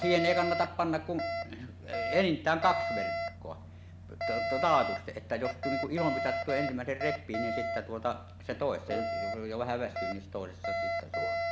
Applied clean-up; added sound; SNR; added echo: none; Alarm; 2 dB; none.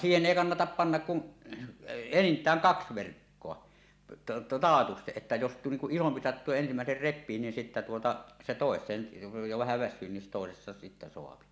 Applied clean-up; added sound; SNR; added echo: none; none; none; none.